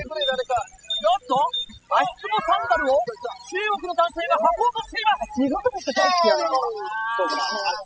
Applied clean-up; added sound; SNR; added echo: classical method spectral subtraction.